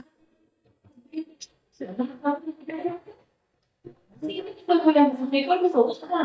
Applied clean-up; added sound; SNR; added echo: neural mask model DeepFilterNet 3.